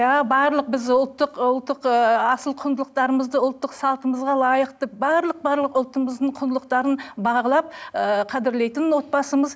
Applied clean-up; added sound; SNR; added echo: none; none; none; none.